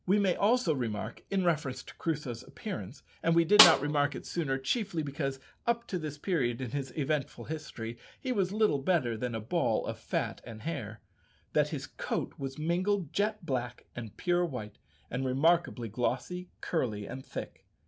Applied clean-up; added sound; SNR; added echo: none; Snare drum; -2 dB; none.